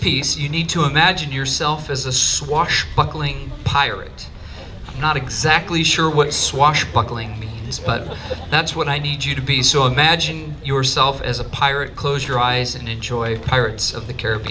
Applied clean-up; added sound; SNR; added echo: none; none; none; none.